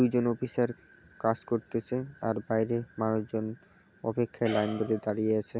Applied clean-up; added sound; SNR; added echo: none; none; none; none.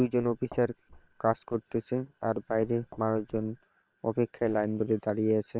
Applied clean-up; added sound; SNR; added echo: neural separator model SepFormer WHAM!.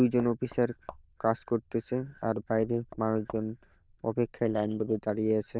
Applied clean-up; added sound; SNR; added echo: neural diffusion model UNIVERSE++.